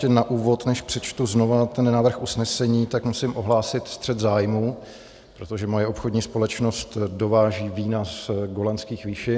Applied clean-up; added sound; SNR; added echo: none; none; none; none.